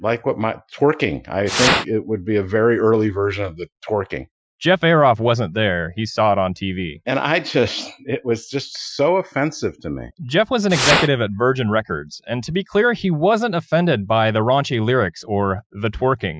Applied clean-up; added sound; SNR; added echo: classical method Wiener filter.